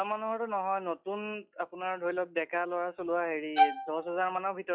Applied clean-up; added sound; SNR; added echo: classical method log-MMSE.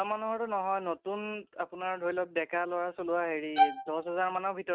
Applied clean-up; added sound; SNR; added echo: neural mask model RNNoise.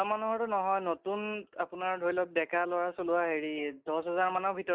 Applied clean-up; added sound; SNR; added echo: neural mask model Resemble Enhance denoiser.